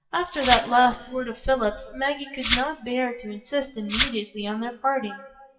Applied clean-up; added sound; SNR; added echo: classical method WPE with log-MMSE.